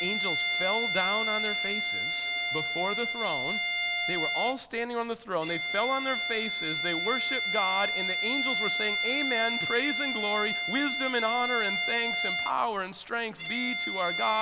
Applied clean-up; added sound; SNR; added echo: none; Bowed string instrument; -2 dB; none.